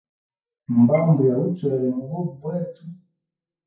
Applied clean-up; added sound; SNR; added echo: classical method WPE with log-MMSE.